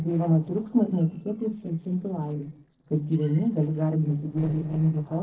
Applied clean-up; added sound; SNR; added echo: neural separator model SepFormer DNS4.